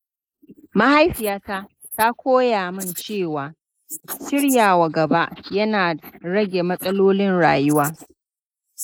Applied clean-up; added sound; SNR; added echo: neural mask model Resemble Enhance denoiser.